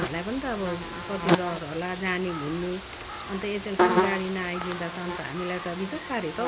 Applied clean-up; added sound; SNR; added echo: none; Buzz; -1 dB; none.